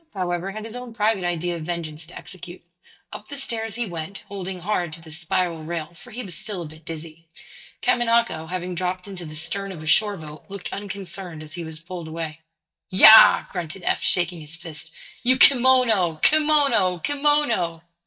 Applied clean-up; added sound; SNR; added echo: neural mask model DeepFilterNet 3.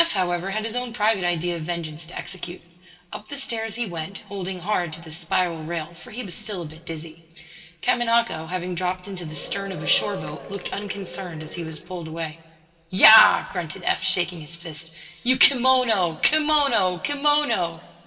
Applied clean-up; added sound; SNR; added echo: none; Applause / Crowd / Cheering; 13 dB; reverberation time 2.9 s.